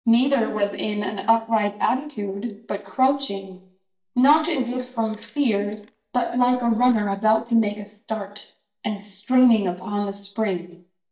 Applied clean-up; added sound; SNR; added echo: neural mask model DeepFilterNet 3.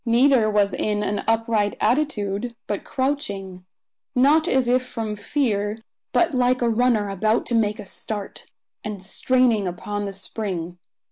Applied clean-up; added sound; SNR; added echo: none; none; none; none.